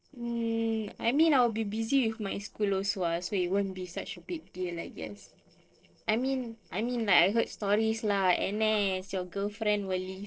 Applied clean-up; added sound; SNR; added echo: neural separator model SepFormer DNS4.